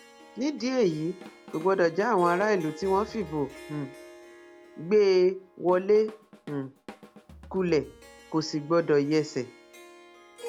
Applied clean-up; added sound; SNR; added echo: none; Drum kit + Harp; 19 dB; none.